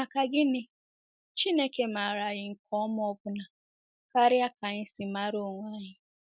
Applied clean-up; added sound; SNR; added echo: none; none; none; none.